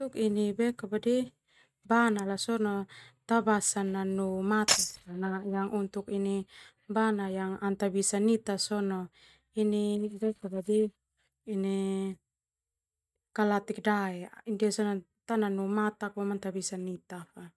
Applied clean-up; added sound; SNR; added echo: neural mask model DeepFilterNet 3.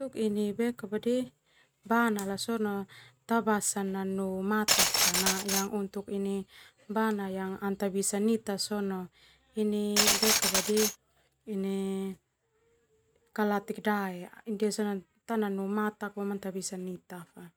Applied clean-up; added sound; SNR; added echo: none; Glass; -2 dB; none.